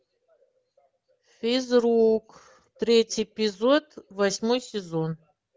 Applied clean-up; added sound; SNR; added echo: none; none; none; none.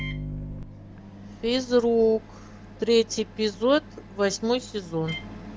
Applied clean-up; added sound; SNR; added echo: none; Microwave oven; 13 dB; none.